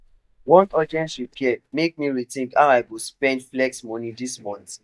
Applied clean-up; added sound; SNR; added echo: neural mask model DeepFilterNet 3.